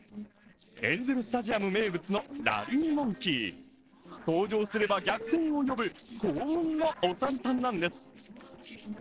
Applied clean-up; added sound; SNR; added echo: neural separator model SepFormer DNS4.